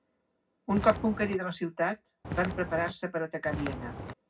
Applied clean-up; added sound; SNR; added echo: none; Walk, footsteps; 6 dB; reverberation time 0.4 s.